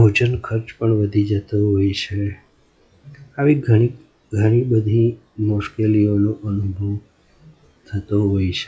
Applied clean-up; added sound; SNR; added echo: classical method log-MMSE.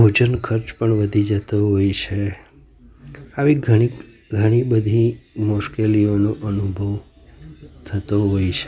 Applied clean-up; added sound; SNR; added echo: none; none; none; none.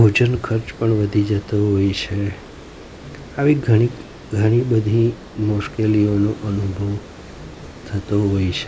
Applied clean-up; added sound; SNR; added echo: none; Water; 19 dB; none.